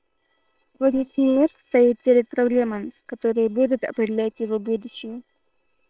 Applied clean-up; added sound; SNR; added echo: neural separator model SepFormer WHAM!.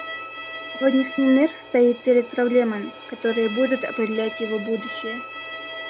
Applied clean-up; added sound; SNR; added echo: none; Bowed string instrument; 12 dB; none.